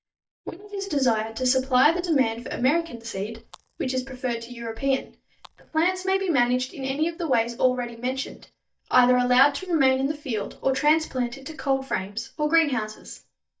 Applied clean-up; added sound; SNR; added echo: neural mask model DeepFilterNet 3.